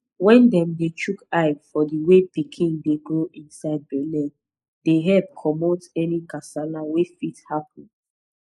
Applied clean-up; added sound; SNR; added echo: neural mask model Resemble Enhance denoiser.